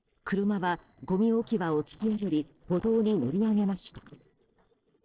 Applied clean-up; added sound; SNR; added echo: neural separator model SepFormer DNS4.